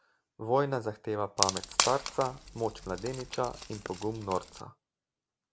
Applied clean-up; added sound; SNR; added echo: none; Wood; 2 dB; none.